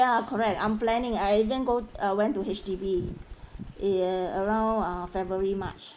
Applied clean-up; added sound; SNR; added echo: none; Bird; 18 dB; none.